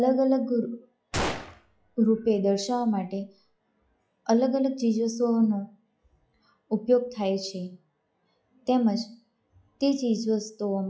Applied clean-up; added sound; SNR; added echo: classical method log-MMSE.